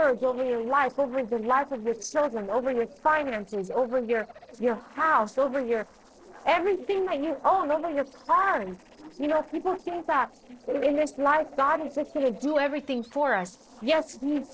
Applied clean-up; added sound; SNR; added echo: neural separator model SepFormer DNS4.